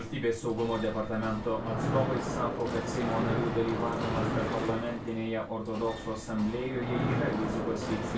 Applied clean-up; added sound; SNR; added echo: none; Mechanisms; 2 dB; reverberation time 0.2 s.